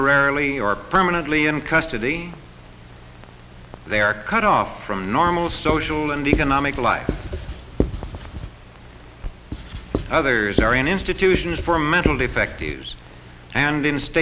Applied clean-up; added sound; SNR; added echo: none; Writing; 5 dB; none.